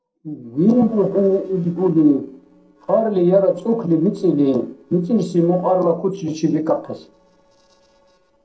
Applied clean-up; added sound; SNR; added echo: neural separator model SepFormer DNS4.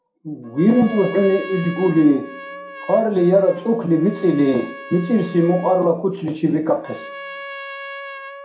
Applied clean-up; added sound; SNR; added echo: none; Trumpet; 16 dB; reverberation time 0.5 s.